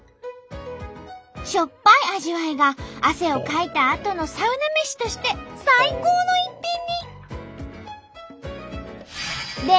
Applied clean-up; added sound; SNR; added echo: none; none; none; none.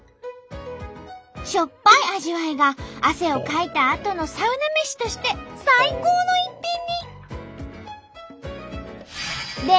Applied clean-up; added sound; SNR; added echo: none; Cowbell; 13 dB; none.